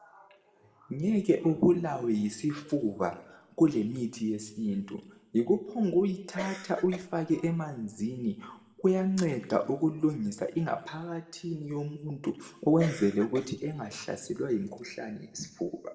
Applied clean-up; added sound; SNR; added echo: none; Cough; 10 dB; reverberation time 0.7 s.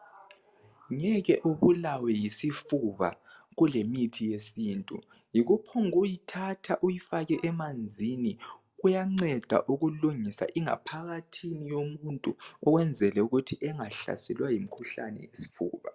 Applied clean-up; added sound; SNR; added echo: none; none; none; none.